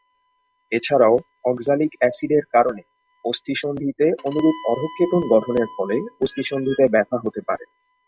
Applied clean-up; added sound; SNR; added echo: classical method log-MMSE.